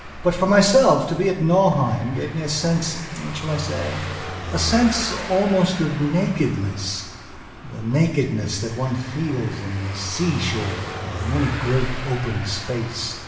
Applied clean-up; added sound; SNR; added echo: none; Car passing by / Engine; 11 dB; reverberation time 1.0 s.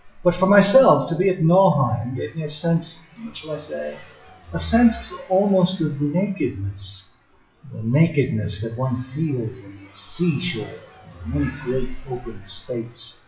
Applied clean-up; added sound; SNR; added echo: classical method WPE with log-MMSE.